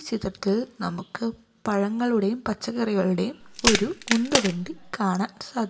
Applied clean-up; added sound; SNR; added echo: none; Crack; 1 dB; reverberation time 0.3 s.